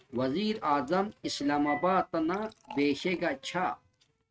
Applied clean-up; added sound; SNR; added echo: neural mask model RNNoise.